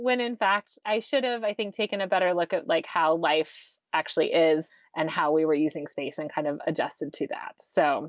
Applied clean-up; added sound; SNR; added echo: none; none; none; none.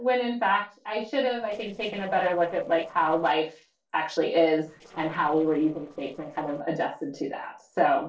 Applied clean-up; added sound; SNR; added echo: neural separator model SepFormer DNS4.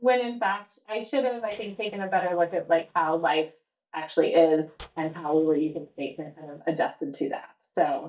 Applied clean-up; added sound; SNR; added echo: neural mask model DeepFilterNet 3.